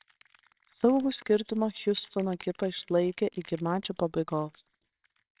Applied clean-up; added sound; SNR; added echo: neural separator model SepFormer WHAMR!.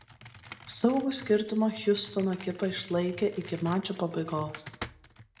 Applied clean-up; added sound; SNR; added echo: none; Computer keyboard; 17 dB; reverberation time 0.6 s.